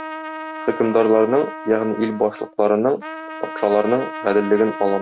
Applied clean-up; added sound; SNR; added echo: none; Trumpet; 12 dB; none.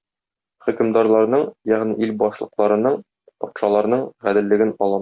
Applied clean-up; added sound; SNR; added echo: none; none; none; none.